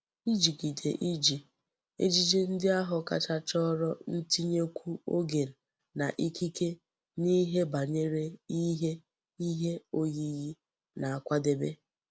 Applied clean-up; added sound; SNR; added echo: none; none; none; none.